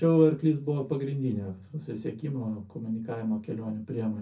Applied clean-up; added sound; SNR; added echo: none; none; none; reverberation time 0.3 s.